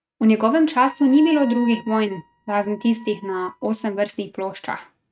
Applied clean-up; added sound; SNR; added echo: neural mask model RNNoise.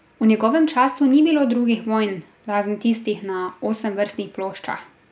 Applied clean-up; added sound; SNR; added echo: none; none; none; none.